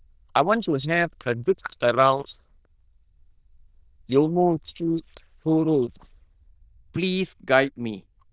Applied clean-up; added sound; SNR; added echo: neural diffusion model UNIVERSE++.